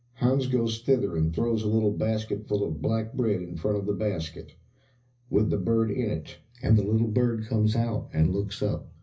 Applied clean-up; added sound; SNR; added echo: none; none; none; reverberation time 0.4 s.